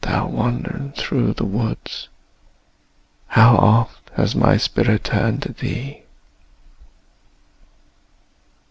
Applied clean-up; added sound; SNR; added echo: none; none; none; none.